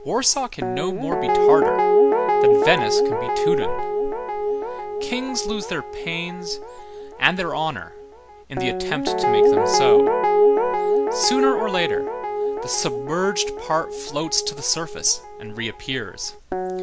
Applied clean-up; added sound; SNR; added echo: none; Guitar; -5 dB; none.